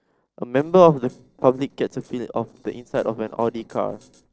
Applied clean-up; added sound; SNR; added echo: neural separator model SepFormer DNS4.